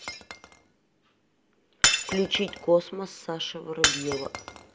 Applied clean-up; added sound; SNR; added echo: none; Shatter; 0 dB; none.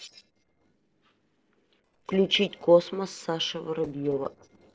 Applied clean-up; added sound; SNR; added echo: neural separator model SepFormer DNS4.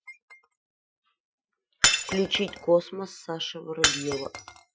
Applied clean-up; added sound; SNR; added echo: classical method Wiener filter.